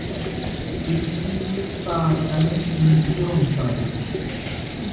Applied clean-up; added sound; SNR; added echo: none; Cricket; 4 dB; reverberation time 1.2 s.